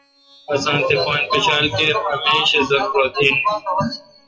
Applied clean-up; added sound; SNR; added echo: classical method WPE with log-MMSE.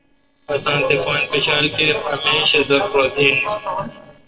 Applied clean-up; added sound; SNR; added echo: neural separator model SepFormer DNS4.